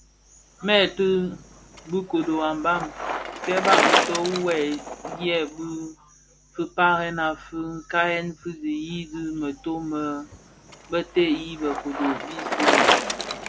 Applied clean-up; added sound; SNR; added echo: none; Bicycle; 2 dB; none.